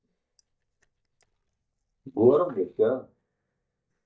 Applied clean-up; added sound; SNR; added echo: neural mask model DeepFilterNet 3.